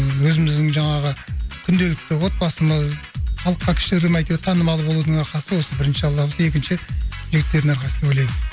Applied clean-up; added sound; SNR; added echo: none; none; none; none.